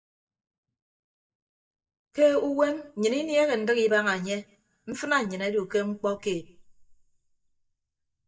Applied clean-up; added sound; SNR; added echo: neural mask model DeepFilterNet 3.